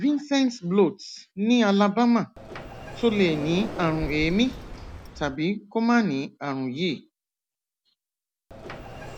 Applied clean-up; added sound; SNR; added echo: none; Sliding door; 15 dB; none.